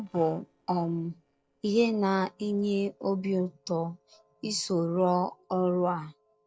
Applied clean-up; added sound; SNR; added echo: neural separator model SepFormer DNS4.